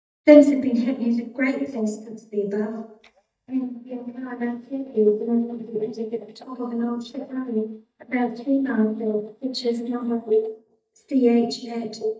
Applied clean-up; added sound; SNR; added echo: neural mask model DeepFilterNet 3.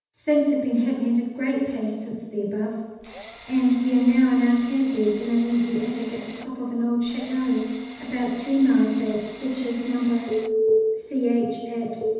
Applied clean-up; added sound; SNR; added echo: none; Drill; 18 dB; reverberation time 1.1 s.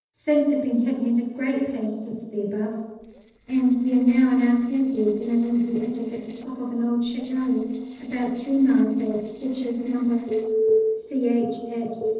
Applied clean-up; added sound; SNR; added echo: neural separator model SepFormer DNS4.